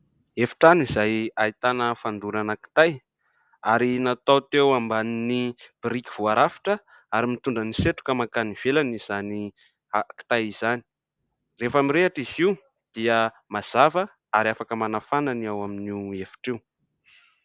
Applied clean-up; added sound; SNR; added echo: none; none; none; none.